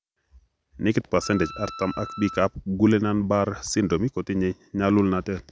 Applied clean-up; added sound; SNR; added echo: none; Wind instrument, woodwind instrument; 15 dB; none.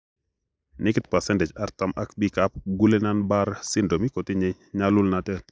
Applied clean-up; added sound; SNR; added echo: neural mask model Resemble Enhance denoiser.